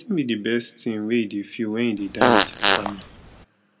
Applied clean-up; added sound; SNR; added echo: none; Fart; -5 dB; reverberation time 0.9 s.